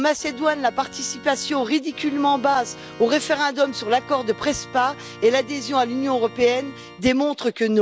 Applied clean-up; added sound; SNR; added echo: none; Organ; 19 dB; none.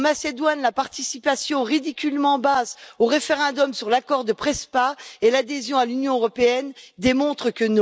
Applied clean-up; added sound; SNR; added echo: none; none; none; none.